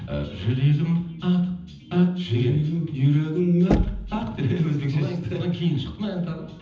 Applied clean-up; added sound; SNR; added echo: none; Knock; 6 dB; reverberation time 0.8 s.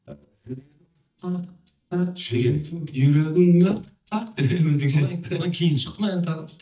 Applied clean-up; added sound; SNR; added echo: neural mask model DeepFilterNet 3.